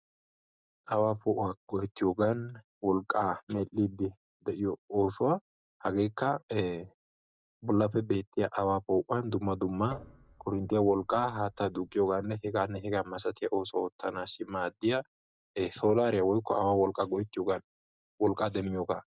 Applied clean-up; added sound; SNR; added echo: neural mask model DeepFilterNet 3.